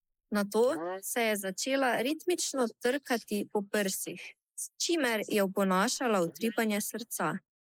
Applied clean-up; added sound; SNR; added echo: neural mask model Resemble Enhance denoiser.